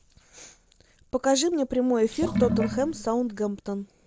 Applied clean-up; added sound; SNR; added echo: none; Sink (filling or washing) / Water; 2 dB; none.